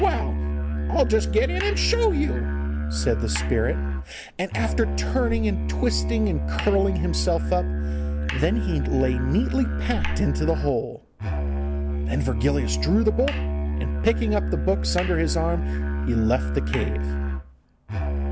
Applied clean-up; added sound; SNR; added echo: none; Musical instrument; -1 dB; none.